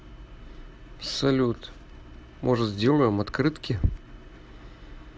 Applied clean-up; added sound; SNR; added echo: none; none; none; none.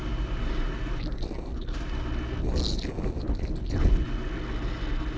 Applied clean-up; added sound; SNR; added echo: neural separator model SepFormer DNS4.